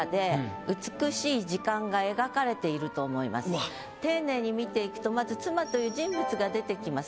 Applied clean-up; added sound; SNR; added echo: none; none; none; none.